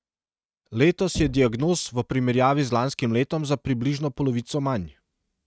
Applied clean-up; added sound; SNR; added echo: neural mask model RNNoise.